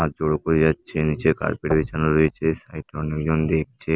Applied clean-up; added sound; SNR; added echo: none; Knock / Wood / Percussion; 17 dB; none.